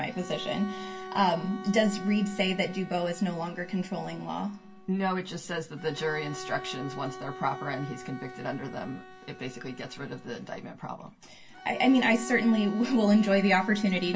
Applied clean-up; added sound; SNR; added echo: none; Bowed string instrument; 14 dB; reverberation time 0.1 s.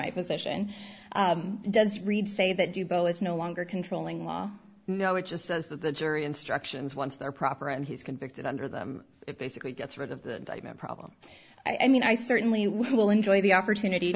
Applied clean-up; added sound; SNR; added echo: none; none; none; none.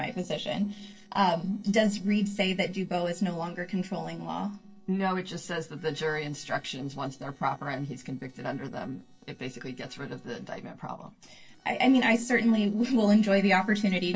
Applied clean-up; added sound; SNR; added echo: neural separator model SepFormer DNS4.